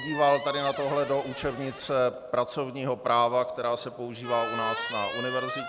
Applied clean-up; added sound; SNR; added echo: none; Squeak; 8 dB; none.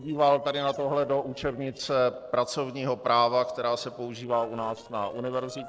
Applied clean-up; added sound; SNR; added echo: neural separator model SepFormer DNS4.